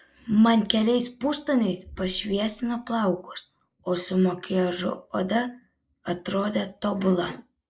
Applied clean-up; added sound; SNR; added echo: neural mask model Resemble Enhance denoiser.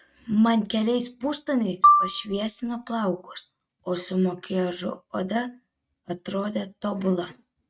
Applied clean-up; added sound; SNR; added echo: neural mask model RNNoise.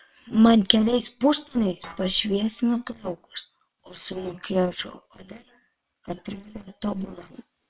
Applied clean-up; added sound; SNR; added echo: neural separator model SepFormer WHAM!.